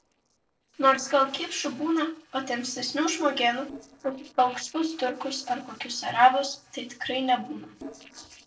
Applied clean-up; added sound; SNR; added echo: neural separator model SepFormer DNS4.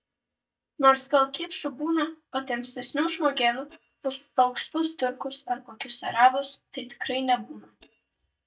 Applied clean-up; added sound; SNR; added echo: neural mask model DeepFilterNet 3.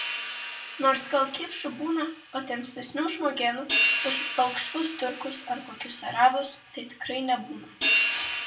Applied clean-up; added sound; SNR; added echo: none; Hi-hat; 2 dB; reverberation time 0.3 s.